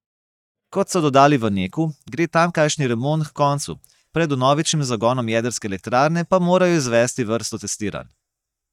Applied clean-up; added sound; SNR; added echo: neural mask model DeepFilterNet 3.